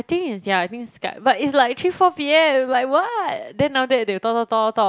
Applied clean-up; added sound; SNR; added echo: none; none; none; none.